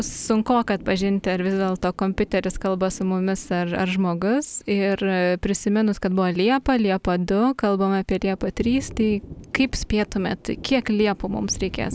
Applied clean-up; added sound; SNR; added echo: none; Thunder; 20 dB; none.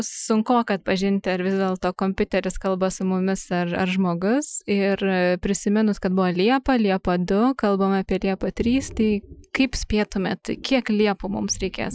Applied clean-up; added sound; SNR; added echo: classical method Wiener filter.